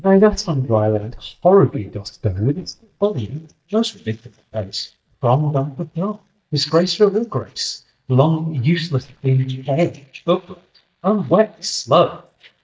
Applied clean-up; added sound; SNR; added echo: neural mask model DeepFilterNet 3.